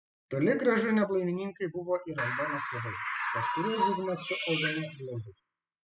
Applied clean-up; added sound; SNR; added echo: classical method spectral subtraction.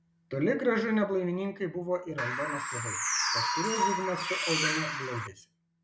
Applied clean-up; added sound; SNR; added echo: none; Bird; -1 dB; none.